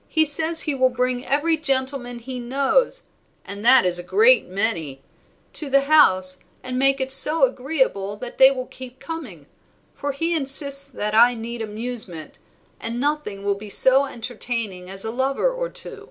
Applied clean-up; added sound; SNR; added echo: none; none; none; none.